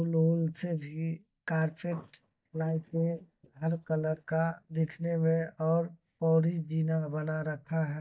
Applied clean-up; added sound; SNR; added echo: neural mask model DeepFilterNet 3.